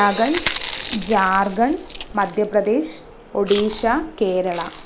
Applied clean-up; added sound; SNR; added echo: none; Crash cymbal + Chewing, mastication; 11 dB; none.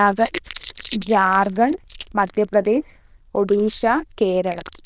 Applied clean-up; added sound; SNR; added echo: neural diffusion model UNIVERSE++.